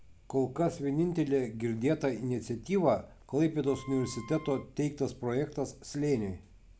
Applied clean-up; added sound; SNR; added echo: none; Wind instrument, woodwind instrument; 20 dB; none.